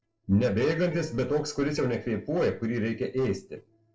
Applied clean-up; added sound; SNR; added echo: neural separator model SepFormer DNS4.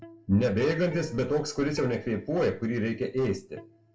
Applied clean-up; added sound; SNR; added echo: none; Electric guitar; 19 dB; reverberation time 0.2 s.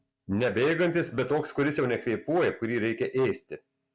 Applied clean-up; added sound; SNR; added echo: none; none; none; none.